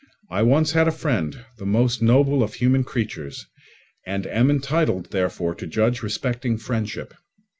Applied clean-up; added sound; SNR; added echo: none; none; none; none.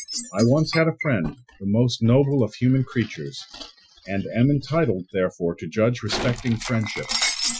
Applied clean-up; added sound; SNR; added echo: classical method Wiener filter.